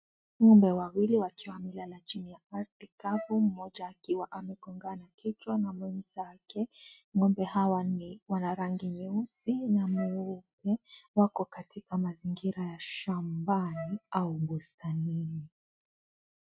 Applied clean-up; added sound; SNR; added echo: neural mask model RNNoise.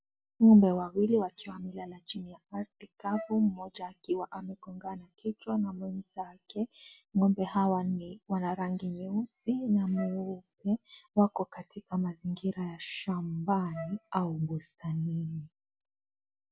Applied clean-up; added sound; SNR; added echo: none; Wind instrument, woodwind instrument; 15 dB; none.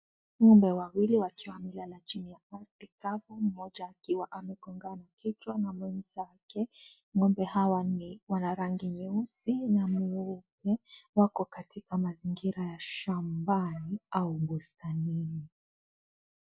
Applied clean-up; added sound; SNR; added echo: neural mask model DeepFilterNet 3.